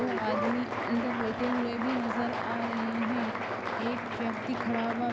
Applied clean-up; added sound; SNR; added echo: none; Applause; 2 dB; none.